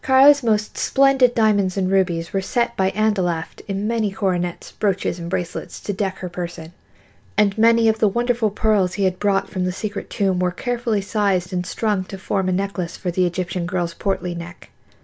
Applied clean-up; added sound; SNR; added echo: none; none; none; none.